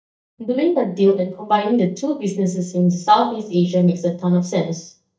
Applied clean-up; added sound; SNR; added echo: neural mask model DeepFilterNet 3.